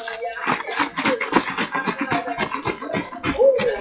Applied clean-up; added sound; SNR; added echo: classical method WPE with log-MMSE.